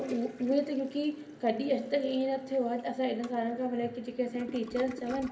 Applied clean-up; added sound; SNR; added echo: none; Toilet flush; 19 dB; reverberation time 0.3 s.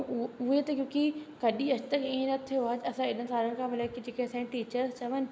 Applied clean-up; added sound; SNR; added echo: none; none; none; none.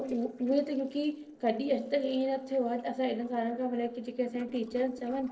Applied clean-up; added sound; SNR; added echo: neural separator model SepFormer DNS4.